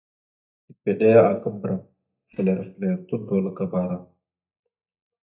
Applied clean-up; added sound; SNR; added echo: neural mask model DeepFilterNet 3.